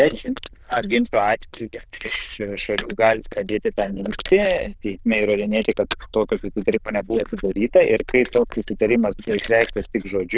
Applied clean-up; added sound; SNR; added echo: neural diffusion model UNIVERSE++.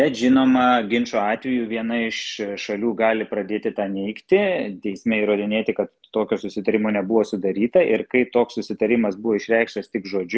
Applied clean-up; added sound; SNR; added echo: none; none; none; none.